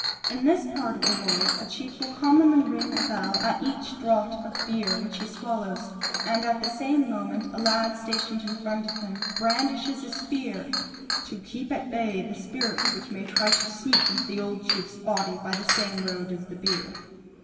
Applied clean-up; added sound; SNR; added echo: none; Chink, clink; 3 dB; reverberation time 2.5 s.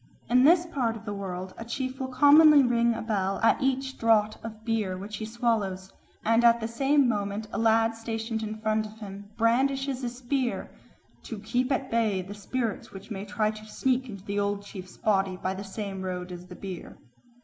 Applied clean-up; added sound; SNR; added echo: none; none; none; none.